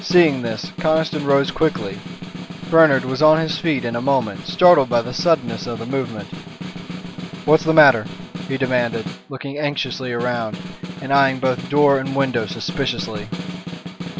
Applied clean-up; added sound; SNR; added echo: none; Snare drum; 11 dB; none.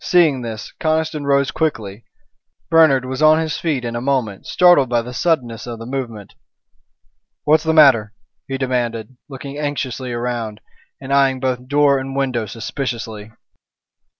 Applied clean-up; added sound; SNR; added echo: none; none; none; none.